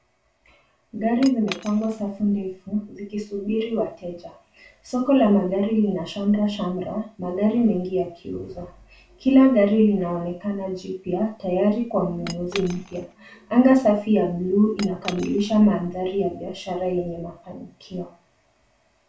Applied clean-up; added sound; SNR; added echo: none; Cutlery, silverware / Chink, clink; 18 dB; reverberation time 0.3 s.